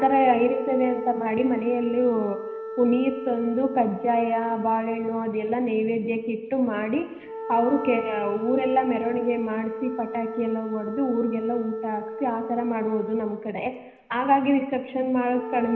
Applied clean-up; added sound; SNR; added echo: none; Wind instrument, woodwind instrument; 10 dB; reverberation time 0.9 s.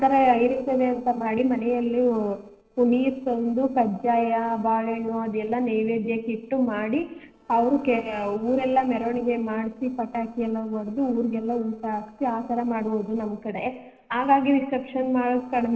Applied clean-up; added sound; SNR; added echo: neural separator model SepFormer DNS4.